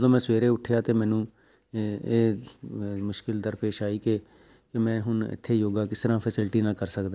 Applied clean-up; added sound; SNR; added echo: none; none; none; none.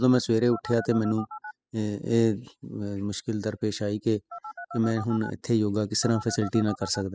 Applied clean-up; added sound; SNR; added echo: classical method spectral subtraction.